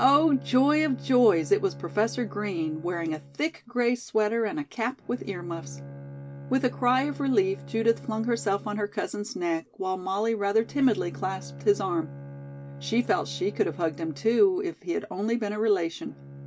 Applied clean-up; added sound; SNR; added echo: none; Bowed string instrument; 16 dB; none.